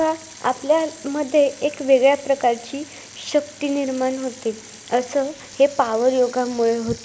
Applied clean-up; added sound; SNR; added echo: none; Sink (filling or washing) / Water tap, faucet; 20 dB; none.